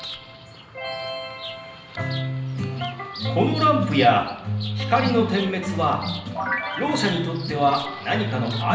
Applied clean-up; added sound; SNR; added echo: none; Bird vocalization, bird call, bird song; 16 dB; reverberation time 0.8 s.